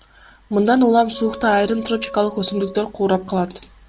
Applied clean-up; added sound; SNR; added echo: none; Wind instrument, woodwind instrument; 17 dB; none.